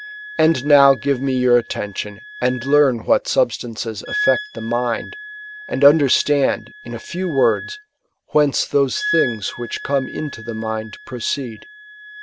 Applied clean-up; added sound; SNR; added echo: none; Wind instrument, woodwind instrument; 12 dB; none.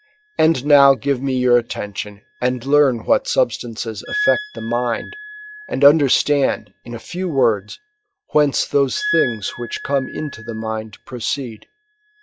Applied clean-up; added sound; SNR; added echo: classical method log-MMSE.